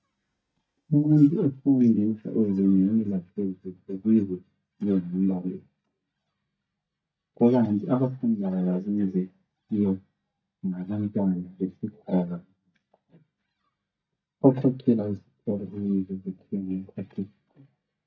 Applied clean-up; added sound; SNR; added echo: neural mask model DeepFilterNet 3.